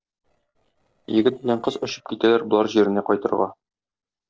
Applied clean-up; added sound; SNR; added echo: neural separator model SepFormer DNS4.